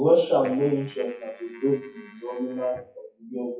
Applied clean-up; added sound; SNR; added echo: classical method WPE with log-MMSE.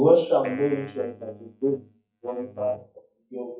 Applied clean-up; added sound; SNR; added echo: neural mask model DeepFilterNet 3.